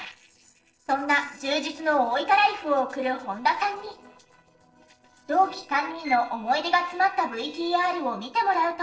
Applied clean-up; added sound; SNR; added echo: neural separator model SepFormer DNS4.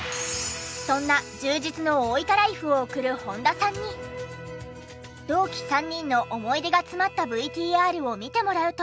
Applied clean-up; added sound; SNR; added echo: none; none; none; none.